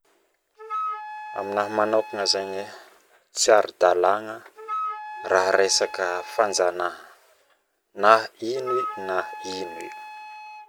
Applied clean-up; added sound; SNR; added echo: none; Wind instrument, woodwind instrument; 12 dB; none.